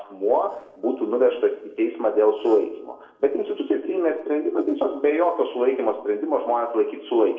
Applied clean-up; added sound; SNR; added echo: neural separator model SepFormer DNS4.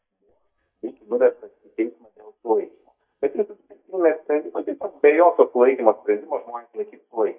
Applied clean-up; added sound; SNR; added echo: neural mask model DeepFilterNet 3.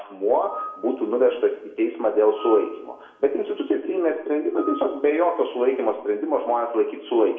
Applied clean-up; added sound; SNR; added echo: none; Screech / Glass; 16 dB; reverberation time 0.8 s.